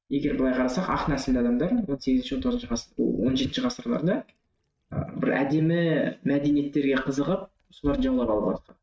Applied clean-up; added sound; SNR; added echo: neural mask model RNNoise.